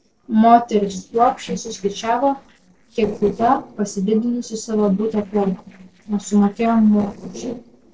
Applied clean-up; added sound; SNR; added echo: neural separator model SepFormer DNS4.